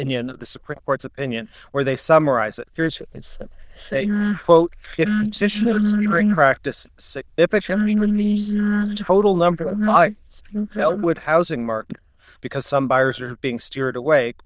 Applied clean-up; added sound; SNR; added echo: neural diffusion model UNIVERSE++.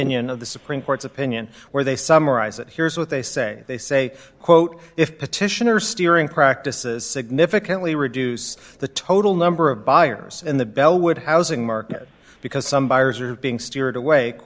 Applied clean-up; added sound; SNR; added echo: none; none; none; none.